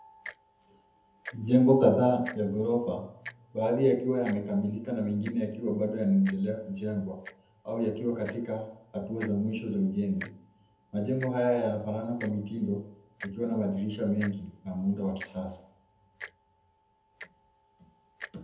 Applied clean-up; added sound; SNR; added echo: none; Tick-tock; 20 dB; reverberation time 0.7 s.